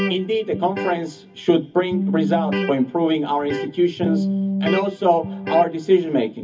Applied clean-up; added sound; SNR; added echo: none; Electric guitar; 5 dB; reverberation time 0.3 s.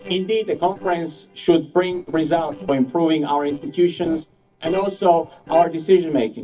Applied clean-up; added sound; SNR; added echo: neural separator model SepFormer DNS4.